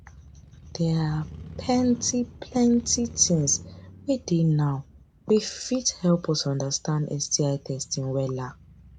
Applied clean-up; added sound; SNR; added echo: none; Motorcycle; 18 dB; none.